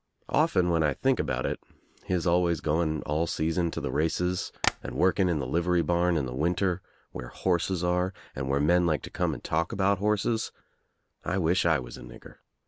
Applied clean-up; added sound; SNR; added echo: none; Tap; 8 dB; none.